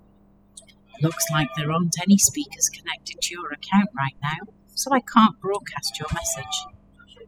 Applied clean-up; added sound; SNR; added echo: classical method spectral subtraction.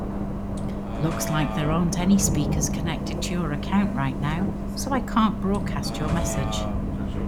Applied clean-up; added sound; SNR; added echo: none; Bus + Thunder; 0 dB; none.